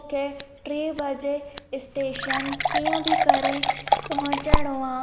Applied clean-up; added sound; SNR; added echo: none; Fill (with liquid) / Water + Scissors; -4 dB; none.